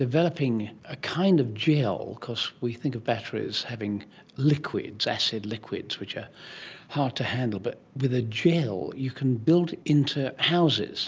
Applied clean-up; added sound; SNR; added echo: none; none; none; none.